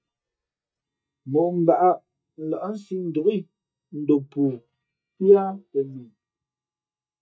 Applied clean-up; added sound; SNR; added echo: neural mask model DeepFilterNet 3.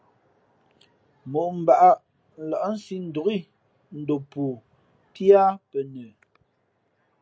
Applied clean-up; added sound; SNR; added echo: none; none; none; none.